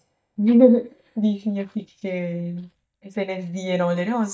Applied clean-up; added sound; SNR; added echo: neural mask model DeepFilterNet 3.